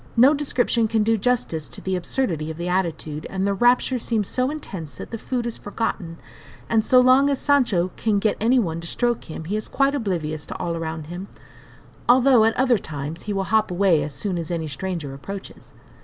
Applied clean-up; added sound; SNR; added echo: none; none; none; none.